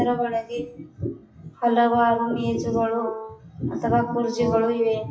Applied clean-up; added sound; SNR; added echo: classical method WPE with log-MMSE.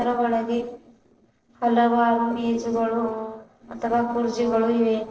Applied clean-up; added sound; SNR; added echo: neural separator model SepFormer DNS4.